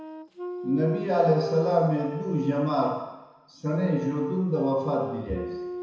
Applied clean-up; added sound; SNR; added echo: none; Wind instrument, woodwind instrument; 10 dB; reverberation time 1.0 s.